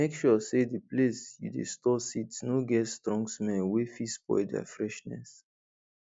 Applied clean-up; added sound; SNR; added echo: none; none; none; none.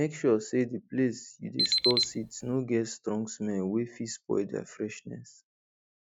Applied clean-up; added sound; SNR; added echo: neural mask model RNNoise.